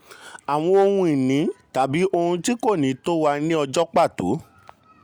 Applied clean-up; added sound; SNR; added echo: none; none; none; none.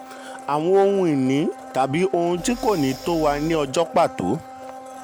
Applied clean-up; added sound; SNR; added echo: none; Breathing + Domestic sounds, home sounds; 15 dB; none.